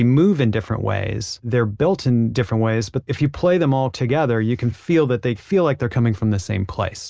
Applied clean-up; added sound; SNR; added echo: none; none; none; none.